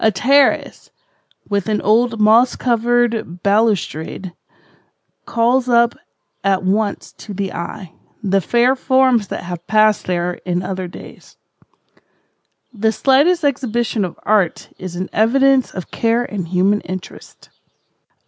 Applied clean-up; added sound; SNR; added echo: none; none; none; none.